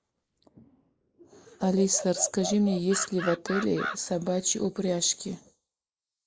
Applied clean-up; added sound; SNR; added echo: neural mask model Resemble Enhance denoiser.